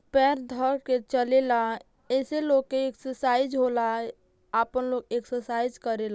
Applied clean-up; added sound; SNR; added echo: none; none; none; none.